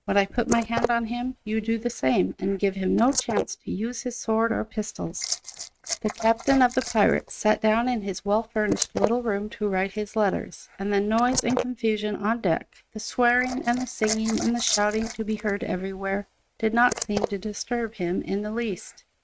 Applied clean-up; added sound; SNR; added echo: neural mask model RNNoise.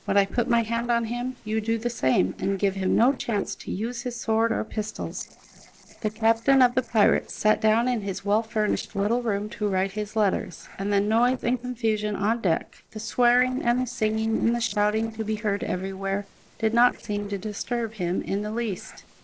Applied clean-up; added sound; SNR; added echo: neural separator model SepFormer DNS4.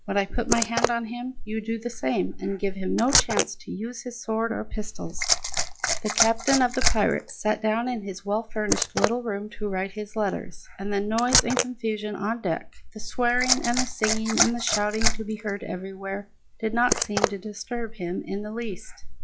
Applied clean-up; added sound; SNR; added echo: classical method log-MMSE.